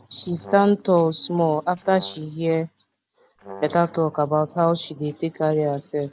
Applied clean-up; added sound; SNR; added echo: none; Brass instrument; 17 dB; none.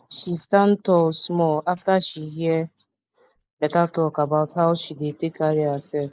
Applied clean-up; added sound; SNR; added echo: neural mask model Resemble Enhance denoiser.